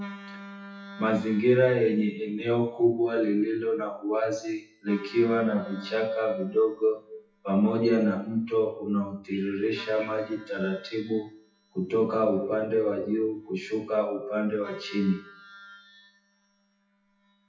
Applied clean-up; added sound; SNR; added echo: classical method WPE with log-MMSE.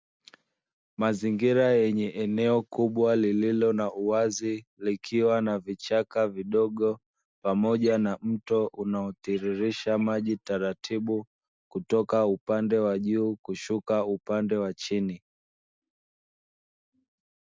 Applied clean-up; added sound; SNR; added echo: none; none; none; none.